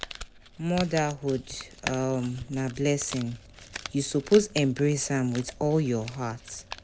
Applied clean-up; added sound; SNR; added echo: none; Crumpling, crinkling; 14 dB; none.